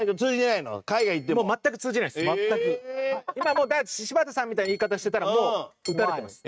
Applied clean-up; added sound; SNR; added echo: neural mask model RNNoise.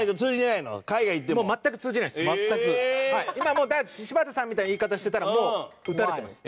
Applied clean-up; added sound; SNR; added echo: none; Hammer / Chink, clink; 19 dB; none.